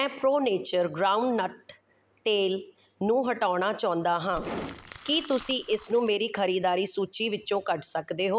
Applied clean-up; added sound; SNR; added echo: none; Crumpling, crinkling; 18 dB; none.